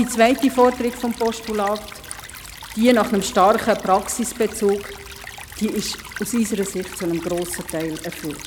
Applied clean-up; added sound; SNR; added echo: none; Stream / Trickle, dribble; 15 dB; none.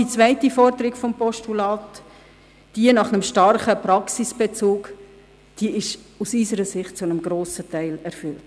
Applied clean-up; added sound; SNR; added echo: none; none; none; none.